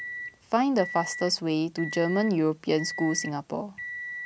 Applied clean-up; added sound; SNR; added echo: none; Microwave oven; 11 dB; none.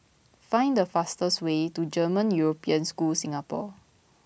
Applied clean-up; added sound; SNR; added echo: none; none; none; none.